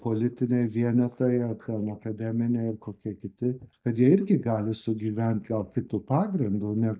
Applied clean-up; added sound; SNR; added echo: neural mask model DeepFilterNet 3.